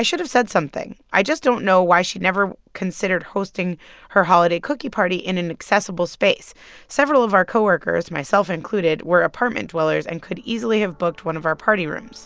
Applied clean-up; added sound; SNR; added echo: none; none; none; none.